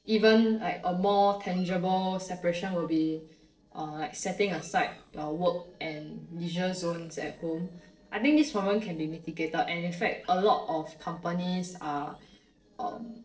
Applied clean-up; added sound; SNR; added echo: neural separator model SepFormer DNS4.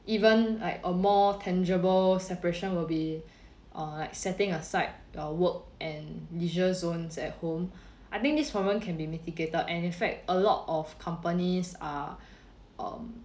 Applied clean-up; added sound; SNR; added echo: none; none; none; none.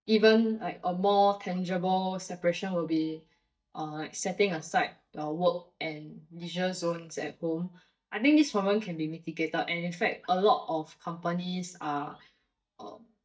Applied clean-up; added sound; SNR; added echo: neural mask model DeepFilterNet 3.